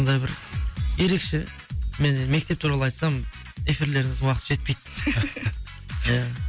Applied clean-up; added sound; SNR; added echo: none; none; none; none.